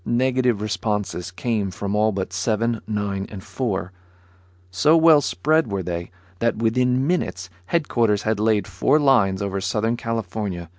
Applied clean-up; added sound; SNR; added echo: none; none; none; none.